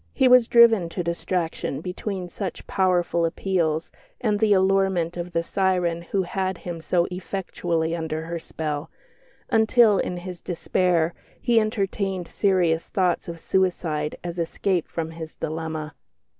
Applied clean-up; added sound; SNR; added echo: none; none; none; none.